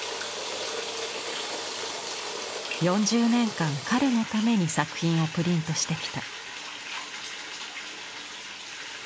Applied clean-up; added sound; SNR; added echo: none; none; none; none.